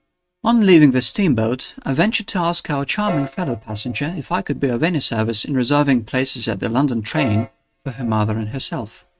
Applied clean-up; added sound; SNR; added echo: neural mask model RNNoise.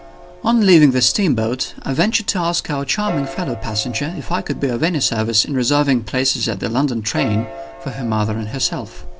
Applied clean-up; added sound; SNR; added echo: none; Piano; 17 dB; none.